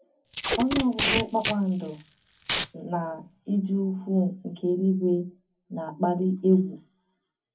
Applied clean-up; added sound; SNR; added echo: none; Packing tape, duct tape; 4 dB; reverberation time 0.3 s.